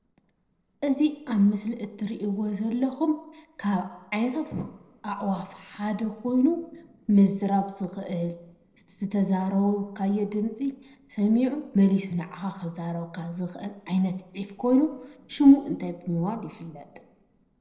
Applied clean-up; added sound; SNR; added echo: neural separator model SepFormer DNS4.